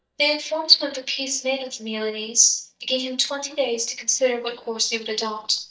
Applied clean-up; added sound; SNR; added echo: neural mask model DeepFilterNet 3.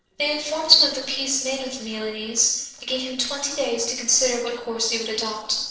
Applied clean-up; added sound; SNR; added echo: neural separator model SepFormer DNS4.